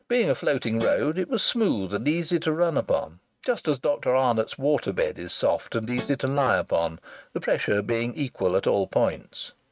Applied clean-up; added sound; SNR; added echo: neural mask model RNNoise.